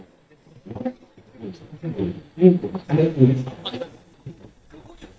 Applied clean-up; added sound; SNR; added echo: neural mask model DeepFilterNet 3.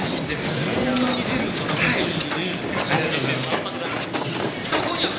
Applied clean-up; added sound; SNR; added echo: none; Hiss; 1 dB; reverberation time 1.0 s.